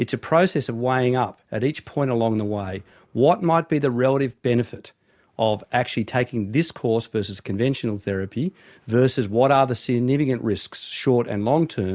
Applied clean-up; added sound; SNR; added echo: none; none; none; none.